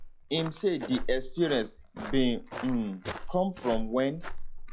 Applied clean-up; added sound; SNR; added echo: classical method log-MMSE.